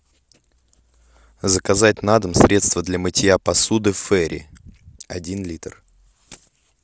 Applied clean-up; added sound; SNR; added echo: none; none; none; none.